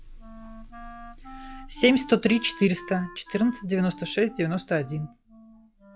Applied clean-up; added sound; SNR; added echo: classical method log-MMSE.